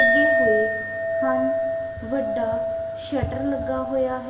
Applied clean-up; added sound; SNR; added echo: none; Chink, clink; -4 dB; reverberation time 1.2 s.